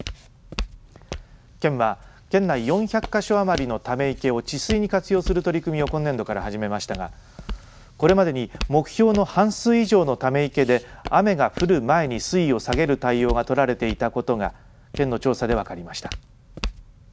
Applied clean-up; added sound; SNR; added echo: none; Walk, footsteps; 13 dB; none.